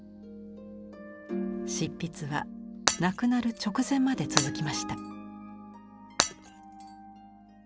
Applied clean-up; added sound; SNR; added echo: none; Shatter; 2 dB; none.